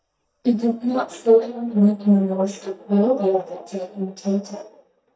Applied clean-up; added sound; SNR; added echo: neural mask model DeepFilterNet 3.